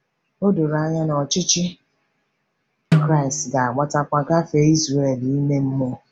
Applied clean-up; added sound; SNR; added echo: none; Snare drum; 4 dB; none.